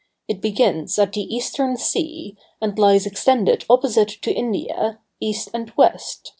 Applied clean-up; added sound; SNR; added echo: none; none; none; none.